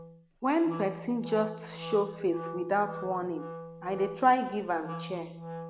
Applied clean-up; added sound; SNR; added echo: none; Wind instrument, woodwind instrument; 11 dB; none.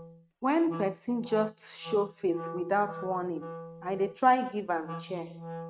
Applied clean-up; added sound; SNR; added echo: neural mask model RNNoise.